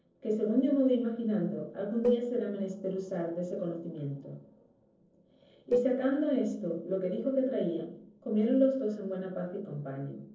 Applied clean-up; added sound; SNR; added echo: neural separator model SepFormer DNS4.